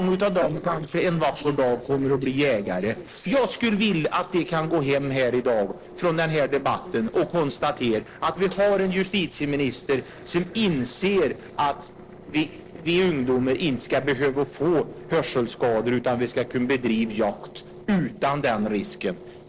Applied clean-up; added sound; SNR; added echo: neural separator model SepFormer DNS4.